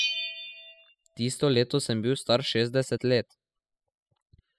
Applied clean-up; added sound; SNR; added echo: classical method spectral subtraction.